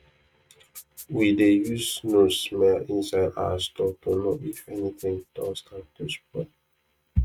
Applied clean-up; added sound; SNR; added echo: neural mask model RNNoise.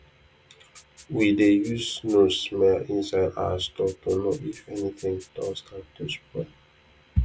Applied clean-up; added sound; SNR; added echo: none; Rattle (instrument); 16 dB; none.